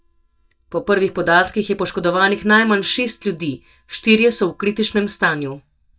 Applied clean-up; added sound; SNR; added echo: neural mask model DeepFilterNet 3.